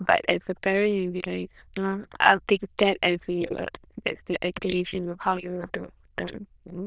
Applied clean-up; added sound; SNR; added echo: neural diffusion model UNIVERSE++.